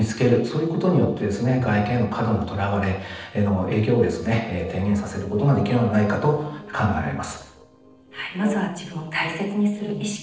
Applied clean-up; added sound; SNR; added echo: neural separator model SepFormer DNS4.